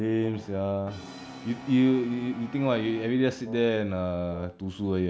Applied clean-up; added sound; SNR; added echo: none; Wind instrument, woodwind instrument + Brass instrument; 17 dB; none.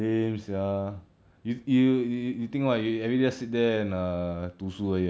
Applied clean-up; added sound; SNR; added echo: none; none; none; none.